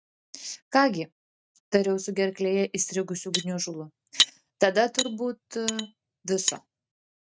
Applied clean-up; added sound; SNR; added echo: neural mask model RNNoise.